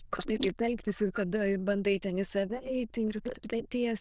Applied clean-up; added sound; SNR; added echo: neural diffusion model UNIVERSE++.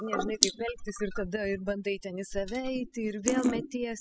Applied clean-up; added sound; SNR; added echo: classical method spectral subtraction.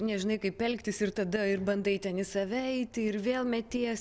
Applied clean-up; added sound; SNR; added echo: none; none; none; none.